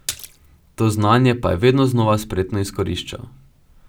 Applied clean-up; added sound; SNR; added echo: none; Splash, splatter; 14 dB; none.